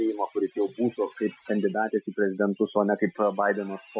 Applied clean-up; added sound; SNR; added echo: classical method Wiener filter.